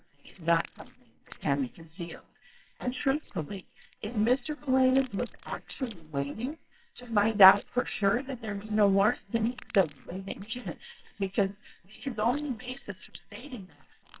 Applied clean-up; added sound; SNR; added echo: neural separator model SepFormer WHAMR!.